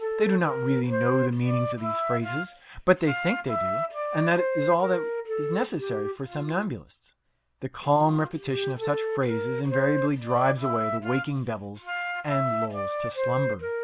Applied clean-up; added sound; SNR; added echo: none; Wind instrument, woodwind instrument; 3 dB; none.